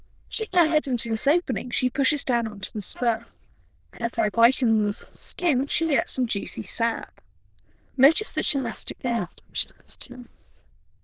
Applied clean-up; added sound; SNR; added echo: neural diffusion model UNIVERSE++.